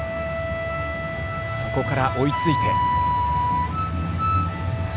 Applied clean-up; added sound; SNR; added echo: none; Wind instrument, woodwind instrument; 0 dB; none.